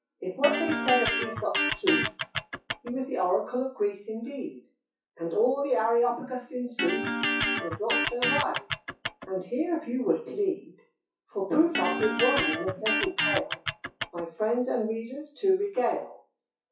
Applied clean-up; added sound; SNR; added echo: classical method WPE with log-MMSE.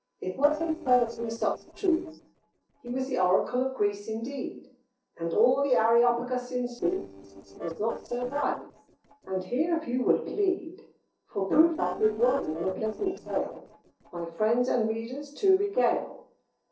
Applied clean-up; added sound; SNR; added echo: neural separator model SepFormer DNS4.